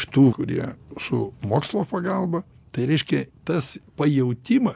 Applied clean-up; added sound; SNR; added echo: none; none; none; none.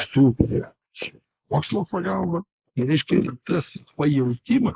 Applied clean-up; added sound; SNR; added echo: neural mask model Resemble Enhance denoiser.